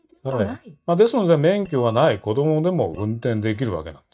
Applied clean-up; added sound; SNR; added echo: neural mask model DeepFilterNet 3.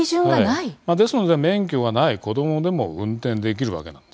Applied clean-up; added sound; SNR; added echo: none; none; none; none.